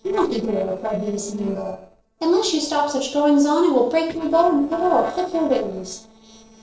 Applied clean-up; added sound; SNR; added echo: neural separator model SepFormer DNS4.